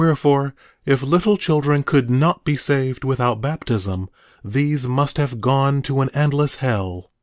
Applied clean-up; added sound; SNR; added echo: none; none; none; none.